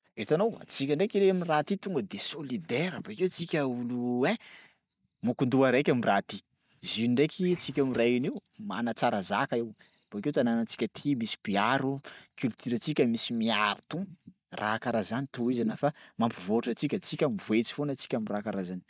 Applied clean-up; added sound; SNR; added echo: neural mask model DeepFilterNet 3.